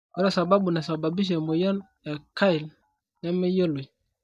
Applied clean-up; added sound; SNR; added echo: neural mask model DeepFilterNet 3.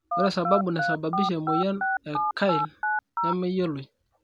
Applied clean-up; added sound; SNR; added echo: none; Telephone; 0 dB; none.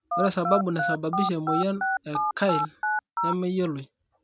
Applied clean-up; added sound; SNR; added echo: neural mask model RNNoise.